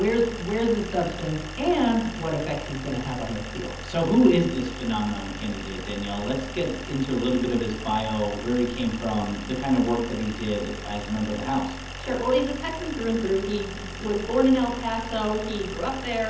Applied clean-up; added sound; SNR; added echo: none; Idling; 10 dB; reverberation time 0.8 s.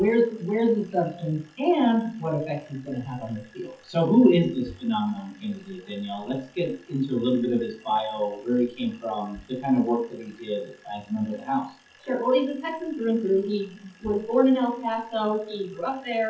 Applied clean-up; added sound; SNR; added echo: classical method WPE with log-MMSE.